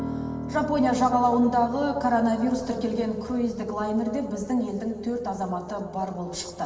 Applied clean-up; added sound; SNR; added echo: none; Piano; 13 dB; reverberation time 2.3 s.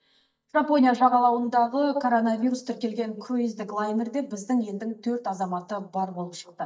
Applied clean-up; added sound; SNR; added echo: neural mask model DeepFilterNet 3.